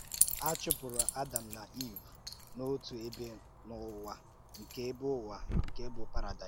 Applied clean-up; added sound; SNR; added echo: none; Keys jangling; -4 dB; none.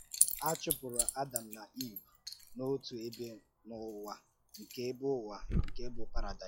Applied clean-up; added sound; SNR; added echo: classical method log-MMSE.